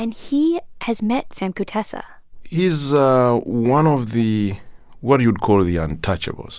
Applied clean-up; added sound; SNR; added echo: none; none; none; none.